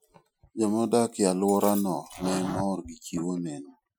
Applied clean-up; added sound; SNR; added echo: classical method Wiener filter.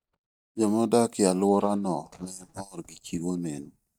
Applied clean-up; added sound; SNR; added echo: neural mask model DeepFilterNet 3.